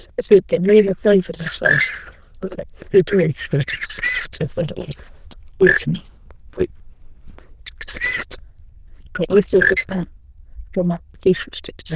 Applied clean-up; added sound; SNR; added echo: neural diffusion model UNIVERSE++.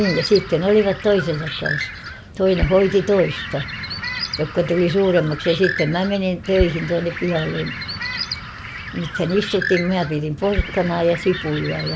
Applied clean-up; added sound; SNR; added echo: none; Bird; 8 dB; none.